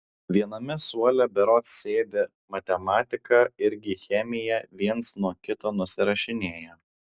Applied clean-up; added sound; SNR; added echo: none; none; none; none.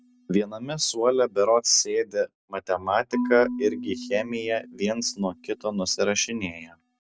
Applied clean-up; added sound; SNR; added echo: none; Marimba, xylophone / Wood; 12 dB; none.